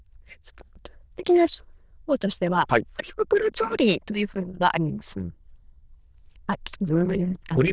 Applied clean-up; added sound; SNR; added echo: neural diffusion model UNIVERSE++.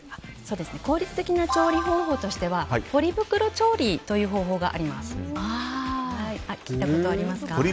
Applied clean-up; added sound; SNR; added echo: none; none; none; none.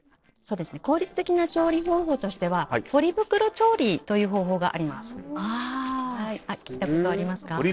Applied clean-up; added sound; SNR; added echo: neural separator model SepFormer DNS4.